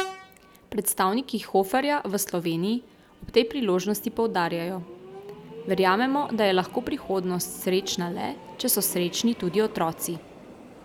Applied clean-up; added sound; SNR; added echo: none; Train; 16 dB; none.